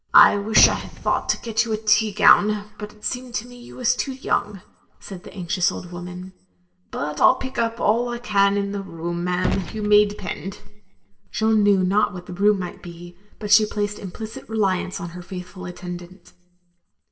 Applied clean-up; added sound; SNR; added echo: none; Gunshot, gunfire; 10 dB; reverberation time 0.7 s.